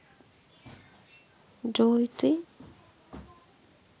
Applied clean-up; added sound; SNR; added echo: none; none; none; none.